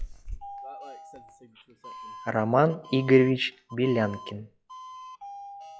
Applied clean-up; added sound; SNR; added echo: classical method log-MMSE.